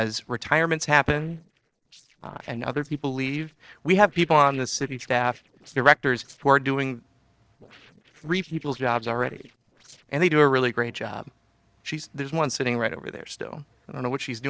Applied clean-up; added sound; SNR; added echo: neural separator model SepFormer DNS4.